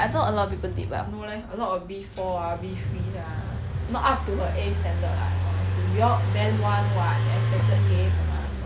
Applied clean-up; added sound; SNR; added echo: none; Engine; -4 dB; none.